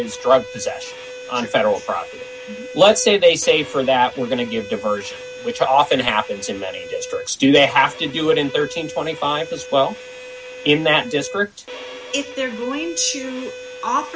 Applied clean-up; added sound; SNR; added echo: none; Bowed string instrument; 14 dB; none.